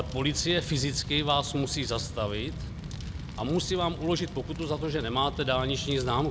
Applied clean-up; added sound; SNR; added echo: none; Fire; 8 dB; none.